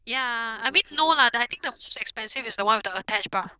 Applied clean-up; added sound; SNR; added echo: neural diffusion model UNIVERSE++.